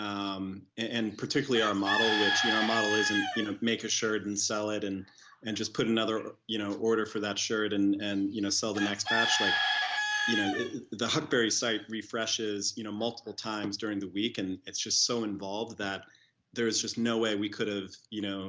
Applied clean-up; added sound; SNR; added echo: none; Bird / Chicken, rooster; 1 dB; none.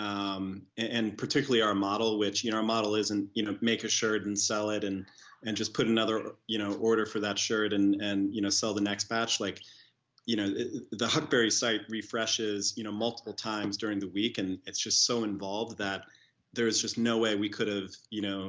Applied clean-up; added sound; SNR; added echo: none; none; none; none.